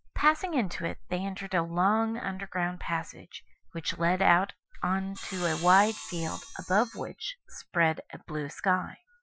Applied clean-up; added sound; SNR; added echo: classical method Wiener filter.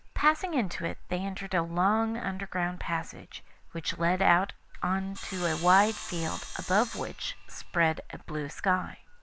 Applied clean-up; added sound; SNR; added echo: none; Sawing; 12 dB; none.